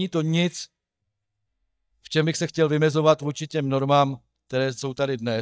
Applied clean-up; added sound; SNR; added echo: neural mask model DeepFilterNet 3.